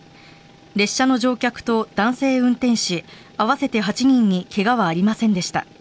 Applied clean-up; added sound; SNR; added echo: none; none; none; none.